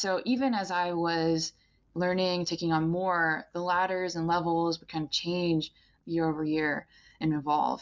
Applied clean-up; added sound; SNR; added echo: none; none; none; none.